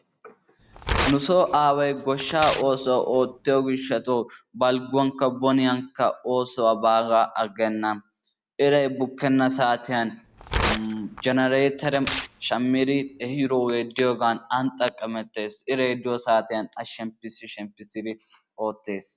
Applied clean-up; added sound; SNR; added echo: none; Tearing; 8 dB; none.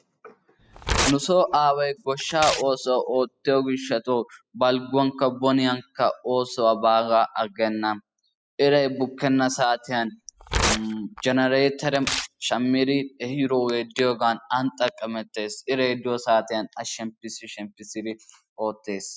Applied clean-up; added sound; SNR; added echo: classical method spectral subtraction.